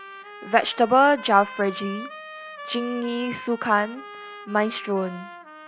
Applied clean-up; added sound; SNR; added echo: none; Trumpet; 15 dB; none.